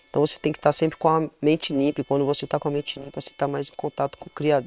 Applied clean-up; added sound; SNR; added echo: neural separator model SepFormer WHAM!.